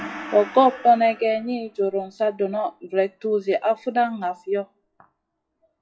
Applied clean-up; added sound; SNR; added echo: classical method WPE with log-MMSE.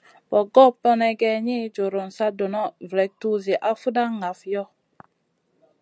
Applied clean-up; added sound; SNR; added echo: none; none; none; none.